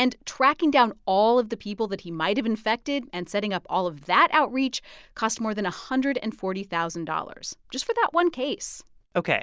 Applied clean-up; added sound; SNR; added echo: none; none; none; none.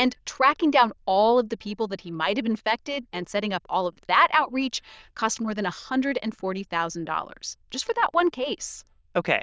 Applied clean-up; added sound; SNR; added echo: neural diffusion model UNIVERSE++.